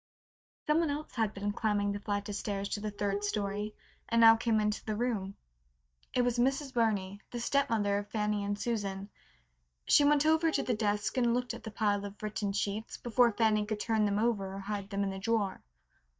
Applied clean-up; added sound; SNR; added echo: neural mask model DeepFilterNet 3.